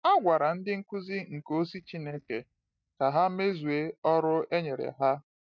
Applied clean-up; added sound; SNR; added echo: neural mask model DeepFilterNet 3.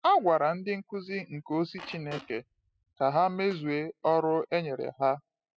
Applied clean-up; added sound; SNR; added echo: classical method spectral subtraction.